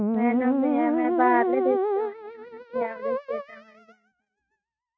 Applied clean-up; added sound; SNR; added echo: neural mask model RNNoise.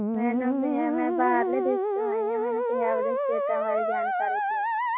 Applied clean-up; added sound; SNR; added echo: none; Musical instrument; -5 dB; none.